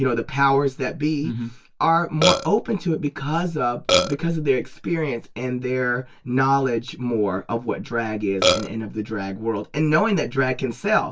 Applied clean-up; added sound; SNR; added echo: none; Burping, eructation; -3 dB; reverberation time 0.1 s.